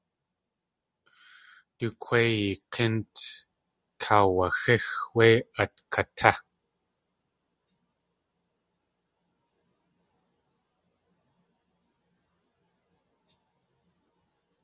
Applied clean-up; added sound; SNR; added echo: none; none; none; none.